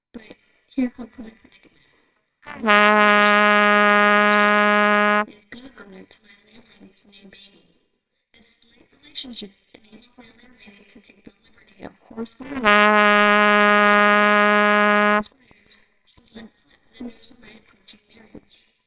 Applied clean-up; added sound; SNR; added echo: neural separator model SepFormer WHAMR!.